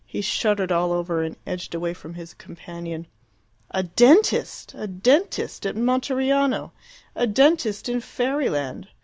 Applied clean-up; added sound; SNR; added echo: none; none; none; none.